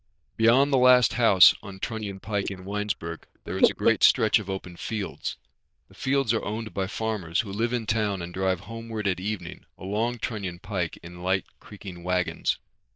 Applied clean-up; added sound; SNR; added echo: neural diffusion model UNIVERSE++.